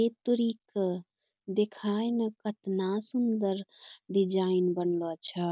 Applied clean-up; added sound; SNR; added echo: none; none; none; none.